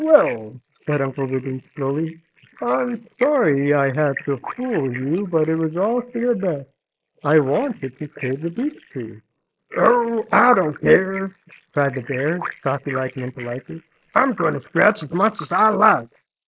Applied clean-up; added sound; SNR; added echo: neural mask model Resemble Enhance denoiser.